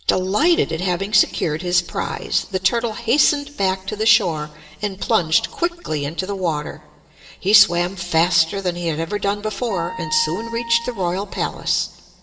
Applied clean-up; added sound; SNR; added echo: none; Wind instrument, woodwind instrument; 13 dB; reverberation time 2.4 s.